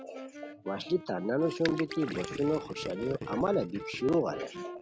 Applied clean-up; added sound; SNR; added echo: none; Gurgling + Wind instrument, woodwind instrument; 9 dB; none.